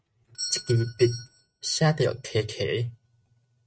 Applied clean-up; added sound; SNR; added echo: neural mask model RNNoise.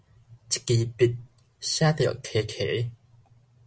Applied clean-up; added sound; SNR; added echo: none; none; none; none.